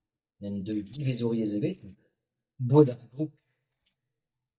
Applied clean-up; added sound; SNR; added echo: neural mask model DeepFilterNet 3.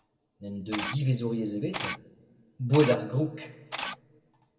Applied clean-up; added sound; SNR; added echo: none; Camera; 11 dB; reverberation time 1.2 s.